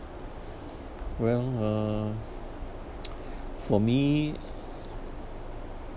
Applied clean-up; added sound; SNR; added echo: none; Engine starting / Motorcycle; 20 dB; none.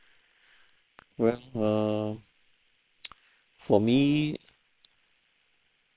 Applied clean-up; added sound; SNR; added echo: neural separator model SepFormer WHAM!.